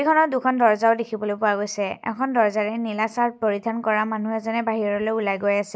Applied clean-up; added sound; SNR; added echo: none; none; none; none.